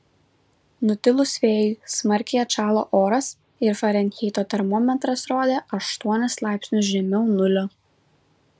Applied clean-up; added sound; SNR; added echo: none; none; none; none.